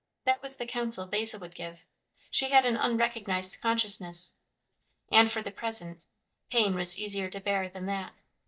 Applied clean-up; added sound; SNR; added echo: neural mask model DeepFilterNet 3.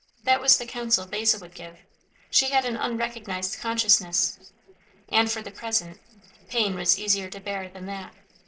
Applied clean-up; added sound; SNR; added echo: neural separator model SepFormer DNS4.